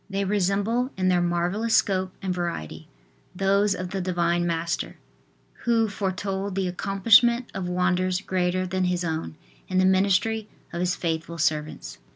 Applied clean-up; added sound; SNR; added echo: none; none; none; none.